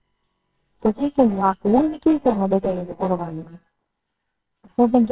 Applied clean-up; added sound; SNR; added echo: neural separator model SepFormer WHAMR!.